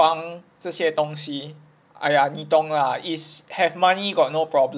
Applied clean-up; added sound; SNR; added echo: none; none; none; none.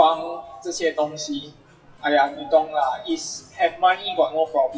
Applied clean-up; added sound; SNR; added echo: classical method WPE with log-MMSE.